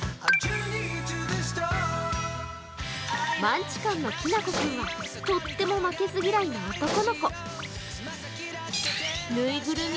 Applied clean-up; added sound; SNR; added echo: none; Explosion; 9 dB; none.